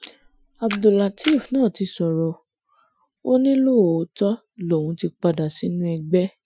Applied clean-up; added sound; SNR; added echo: classical method Wiener filter.